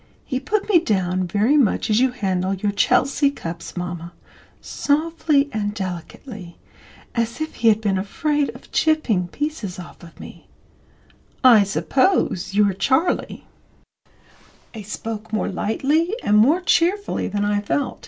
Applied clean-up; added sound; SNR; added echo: none; none; none; none.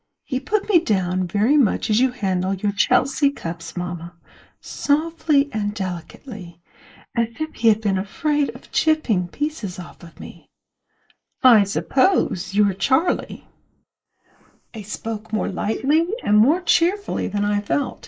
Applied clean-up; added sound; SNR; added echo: neural mask model Resemble Enhance denoiser.